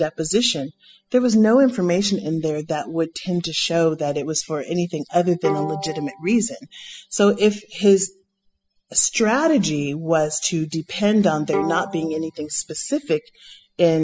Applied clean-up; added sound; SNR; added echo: classical method spectral subtraction.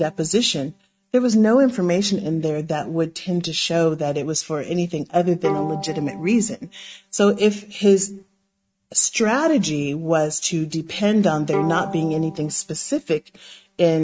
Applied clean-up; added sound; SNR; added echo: neural mask model RNNoise.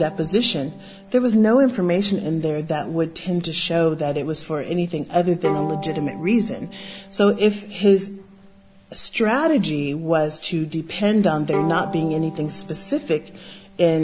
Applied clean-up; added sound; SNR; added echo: none; Bowed string instrument; 15 dB; none.